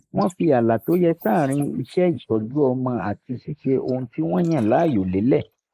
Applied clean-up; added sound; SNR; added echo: neural mask model Resemble Enhance denoiser.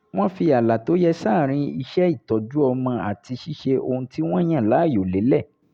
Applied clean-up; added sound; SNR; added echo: none; none; none; none.